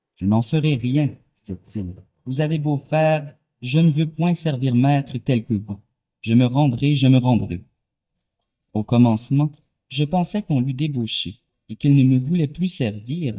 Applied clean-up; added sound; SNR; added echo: neural mask model DeepFilterNet 3.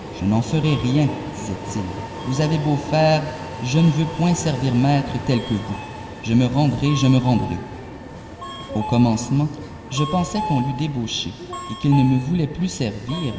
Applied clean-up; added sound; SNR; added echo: none; Subway, metro, underground; 11 dB; reverberation time 2.0 s.